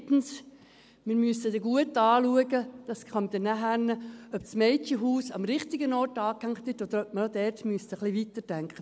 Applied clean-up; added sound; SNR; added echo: none; none; none; none.